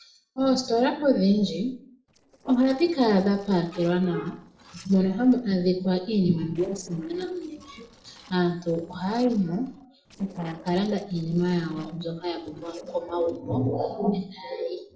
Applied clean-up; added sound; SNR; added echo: neural separator model SepFormer DNS4.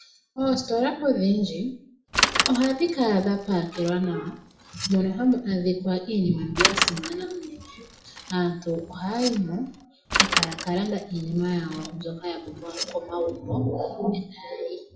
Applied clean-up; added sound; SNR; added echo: none; Bicycle; 3 dB; reverberation time 0.5 s.